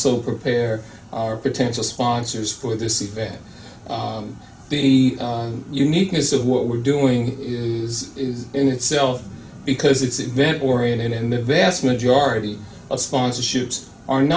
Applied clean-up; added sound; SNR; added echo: none; none; none; none.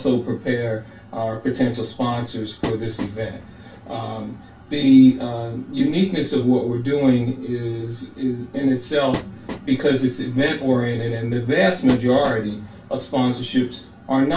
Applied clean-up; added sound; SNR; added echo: none; Train; 14 dB; reverberation time 0.2 s.